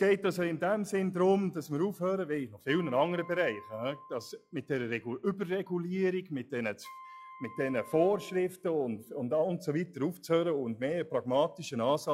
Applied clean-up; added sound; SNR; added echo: classical method log-MMSE.